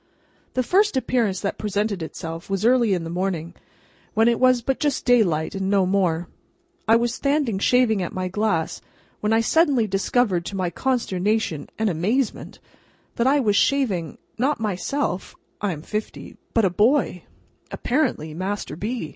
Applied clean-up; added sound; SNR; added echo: none; none; none; none.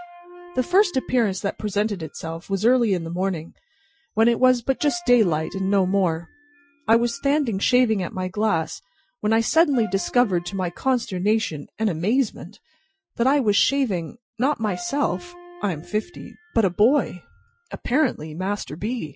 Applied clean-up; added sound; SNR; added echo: classical method Wiener filter.